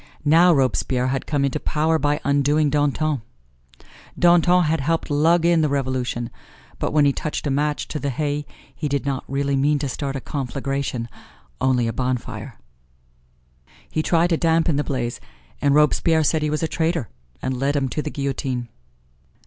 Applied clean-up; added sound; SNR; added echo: none; none; none; none.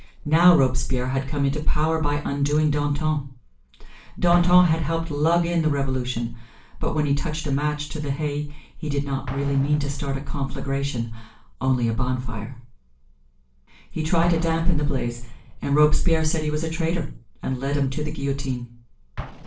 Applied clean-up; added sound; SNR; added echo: neural separator model SepFormer DNS4.